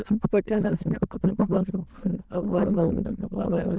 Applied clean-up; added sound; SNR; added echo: neural diffusion model UNIVERSE++.